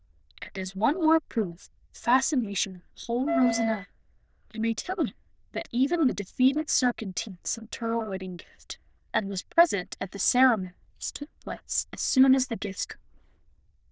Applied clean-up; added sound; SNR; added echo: neural diffusion model UNIVERSE++.